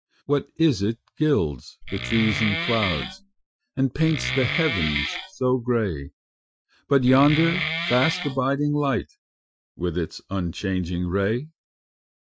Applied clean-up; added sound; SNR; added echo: classical method Wiener filter.